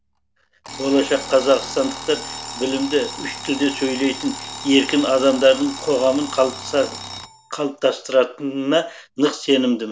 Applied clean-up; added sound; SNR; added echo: none; Alarm; 14 dB; none.